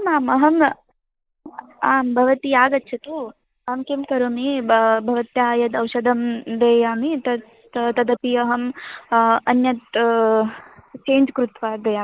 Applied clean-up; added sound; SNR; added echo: neural mask model Resemble Enhance denoiser.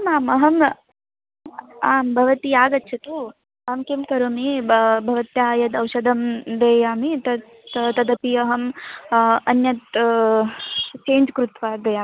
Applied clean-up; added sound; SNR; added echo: none; none; none; none.